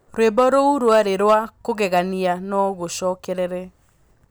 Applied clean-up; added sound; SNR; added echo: none; none; none; none.